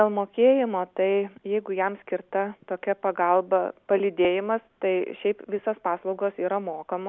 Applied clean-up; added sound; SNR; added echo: none; none; none; none.